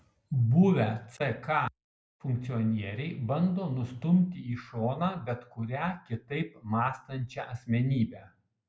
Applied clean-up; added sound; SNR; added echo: none; none; none; none.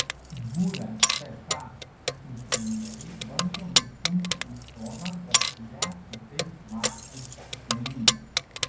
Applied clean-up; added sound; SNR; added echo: none; Keys jangling; -5 dB; reverberation time 0.5 s.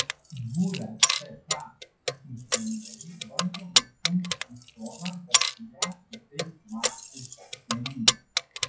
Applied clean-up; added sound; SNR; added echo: classical method WPE with log-MMSE.